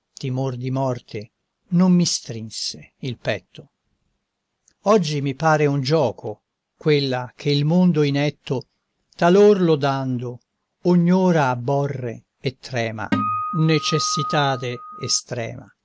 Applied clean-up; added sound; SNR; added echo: none; Acoustic guitar; 6 dB; none.